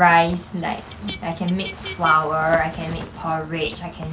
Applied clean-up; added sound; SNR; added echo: none; Motor vehicle (road); 19 dB; none.